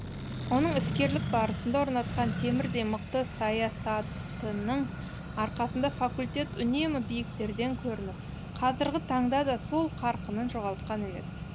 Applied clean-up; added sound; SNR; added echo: none; Accelerating, revving, vroom; 6 dB; none.